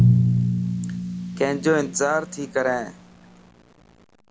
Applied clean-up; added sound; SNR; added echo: none; Drum; -2 dB; none.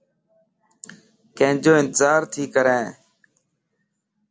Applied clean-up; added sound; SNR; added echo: none; none; none; none.